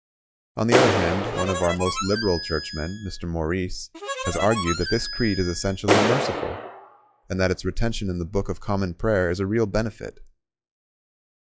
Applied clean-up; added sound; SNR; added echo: classical method log-MMSE.